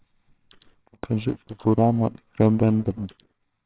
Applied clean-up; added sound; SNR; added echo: neural separator model SepFormer WHAMR!.